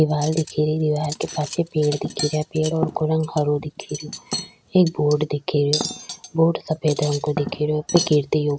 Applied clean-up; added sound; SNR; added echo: none; Cutlery, silverware; 11 dB; none.